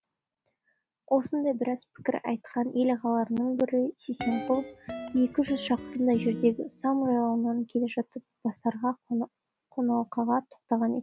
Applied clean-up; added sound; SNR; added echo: none; Guitar; 11 dB; none.